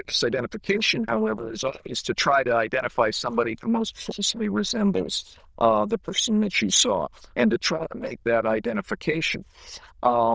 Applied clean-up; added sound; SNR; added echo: neural diffusion model UNIVERSE++.